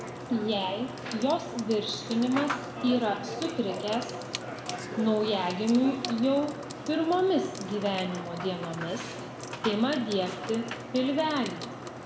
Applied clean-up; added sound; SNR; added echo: none; Sink (filling or washing) / Water tap, faucet / Water; 8 dB; reverberation time 0.9 s.